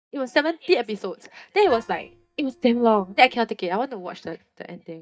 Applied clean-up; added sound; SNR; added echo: neural mask model DeepFilterNet 3.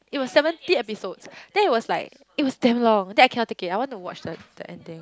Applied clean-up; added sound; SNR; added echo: none; none; none; none.